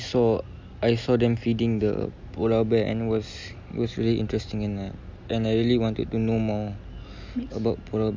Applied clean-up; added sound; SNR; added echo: none; none; none; none.